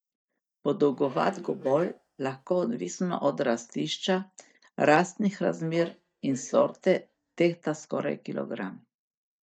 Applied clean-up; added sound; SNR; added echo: neural mask model DeepFilterNet 3.